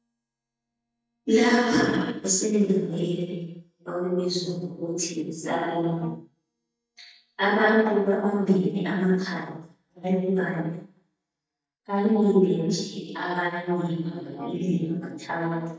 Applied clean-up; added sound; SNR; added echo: neural mask model DeepFilterNet 3.